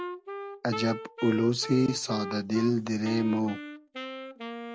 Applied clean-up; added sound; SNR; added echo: none; Wind instrument, woodwind instrument; 10 dB; none.